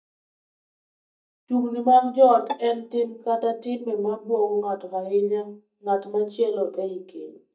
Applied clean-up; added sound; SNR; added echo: neural mask model DeepFilterNet 3.